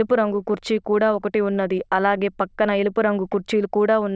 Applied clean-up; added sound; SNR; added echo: neural diffusion model UNIVERSE++.